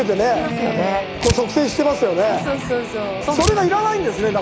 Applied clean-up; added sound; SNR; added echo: none; Guitar + Tearing; 8 dB; none.